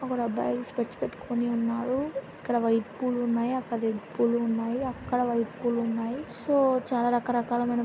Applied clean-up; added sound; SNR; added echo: none; none; none; none.